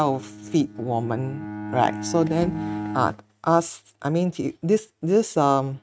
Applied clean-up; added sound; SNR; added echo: neural mask model RNNoise.